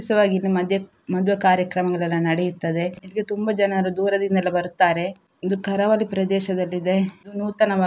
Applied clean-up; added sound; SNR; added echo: none; none; none; none.